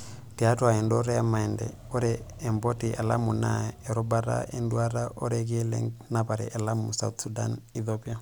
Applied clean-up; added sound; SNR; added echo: none; none; none; none.